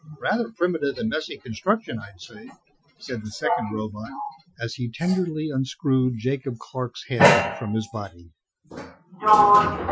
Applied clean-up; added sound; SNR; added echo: classical method Wiener filter.